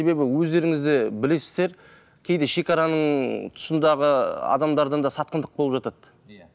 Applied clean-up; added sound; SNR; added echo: none; none; none; none.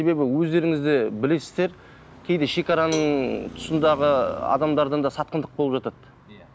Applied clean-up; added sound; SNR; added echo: none; Cowbell + Traffic noise, roadway noise; 19 dB; none.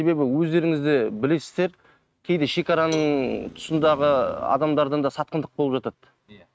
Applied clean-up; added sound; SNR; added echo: neural mask model RNNoise.